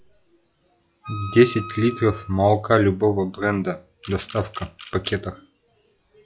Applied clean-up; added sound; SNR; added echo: classical method log-MMSE.